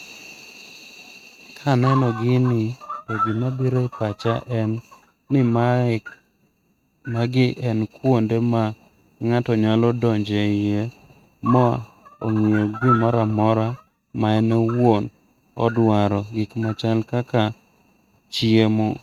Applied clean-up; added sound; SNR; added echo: neural mask model RNNoise.